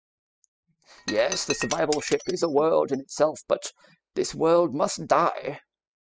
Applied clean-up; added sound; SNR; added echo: classical method spectral subtraction.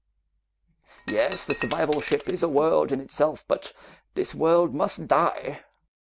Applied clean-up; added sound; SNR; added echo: none; Shatter; 11 dB; none.